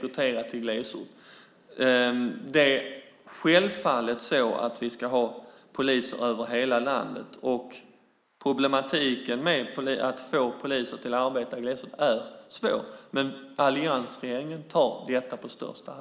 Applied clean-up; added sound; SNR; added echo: neural mask model Resemble Enhance denoiser.